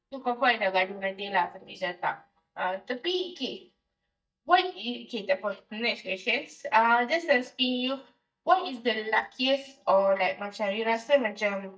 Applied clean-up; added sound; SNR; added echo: neural mask model DeepFilterNet 3.